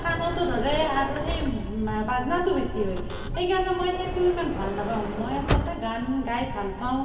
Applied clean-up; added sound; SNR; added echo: none; Sliding door / Motor vehicle (road); 8 dB; reverberation time 2.3 s.